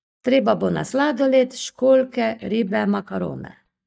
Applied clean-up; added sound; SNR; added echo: neural mask model DeepFilterNet 3.